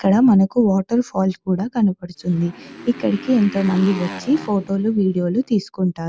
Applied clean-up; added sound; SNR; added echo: none; Motorcycle; 16 dB; none.